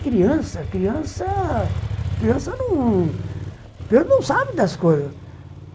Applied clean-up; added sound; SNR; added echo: none; Motorcycle; 8 dB; none.